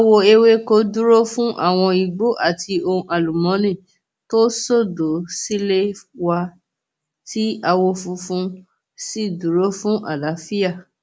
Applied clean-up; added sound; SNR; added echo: none; none; none; none.